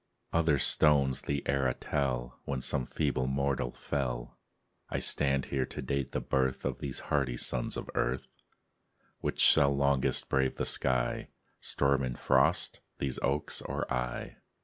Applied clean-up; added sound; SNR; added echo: none; none; none; none.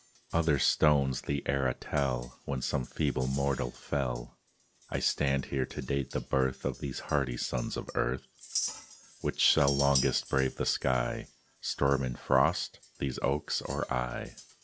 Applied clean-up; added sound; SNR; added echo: none; Chink, clink; 15 dB; none.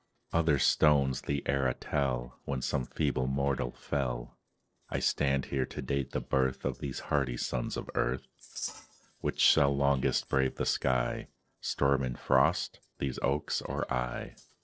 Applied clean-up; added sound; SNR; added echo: neural separator model SepFormer DNS4.